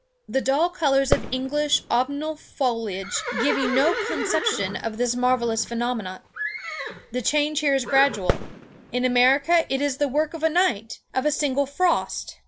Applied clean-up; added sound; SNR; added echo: none; Livestock, farm animals, working animals + Fireworks; 8 dB; none.